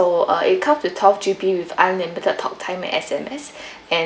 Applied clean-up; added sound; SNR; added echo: none; none; none; none.